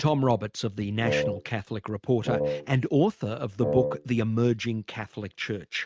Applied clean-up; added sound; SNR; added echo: neural mask model RNNoise.